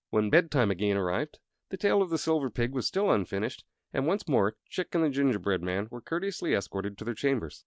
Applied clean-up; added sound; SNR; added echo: none; none; none; none.